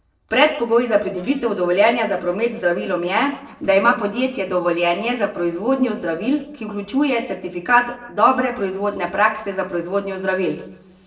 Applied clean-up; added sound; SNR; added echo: neural separator model SepFormer DNS4.